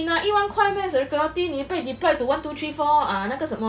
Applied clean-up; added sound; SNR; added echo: none; none; none; none.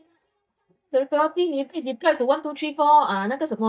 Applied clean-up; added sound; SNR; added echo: neural mask model DeepFilterNet 3.